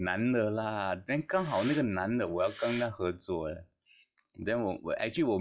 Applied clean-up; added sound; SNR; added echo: classical method log-MMSE.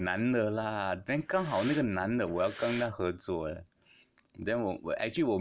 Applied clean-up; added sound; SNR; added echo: none; Breathing; 15 dB; none.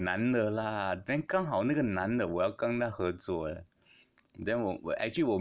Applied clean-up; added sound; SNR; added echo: none; none; none; none.